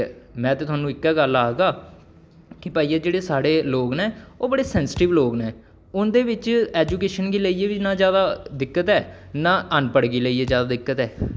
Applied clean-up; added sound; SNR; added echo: none; Thump, thud; 16 dB; none.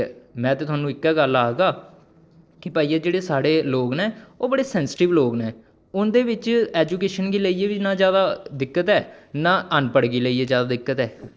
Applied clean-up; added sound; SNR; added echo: neural separator model SepFormer DNS4.